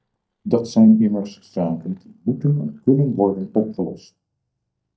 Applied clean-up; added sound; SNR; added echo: neural mask model DeepFilterNet 3.